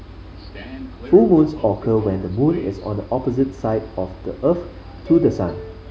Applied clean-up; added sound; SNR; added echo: none; Subway, metro, underground; 19 dB; none.